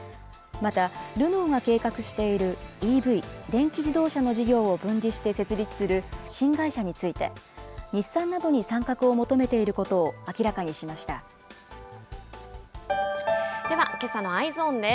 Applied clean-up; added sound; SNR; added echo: none; none; none; none.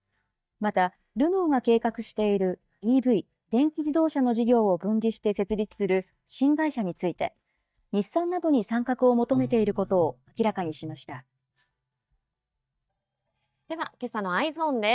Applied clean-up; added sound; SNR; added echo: neural mask model DeepFilterNet 3.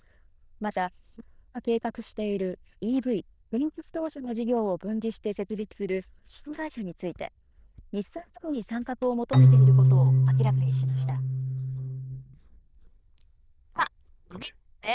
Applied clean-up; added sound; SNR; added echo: neural diffusion model UNIVERSE++.